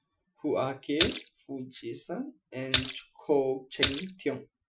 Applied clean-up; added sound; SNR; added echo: classical method Wiener filter.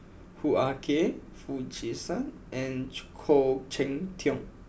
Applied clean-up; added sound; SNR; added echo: none; none; none; none.